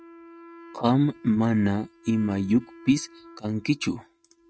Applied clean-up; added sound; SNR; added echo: neural mask model RNNoise.